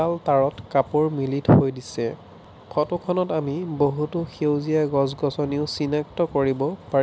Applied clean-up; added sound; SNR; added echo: none; none; none; none.